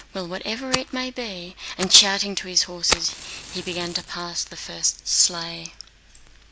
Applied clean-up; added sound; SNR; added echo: none; Fire; 11 dB; none.